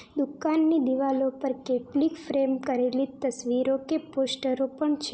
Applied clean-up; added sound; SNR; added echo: none; none; none; none.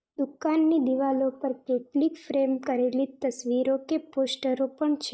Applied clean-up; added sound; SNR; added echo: neural mask model DeepFilterNet 3.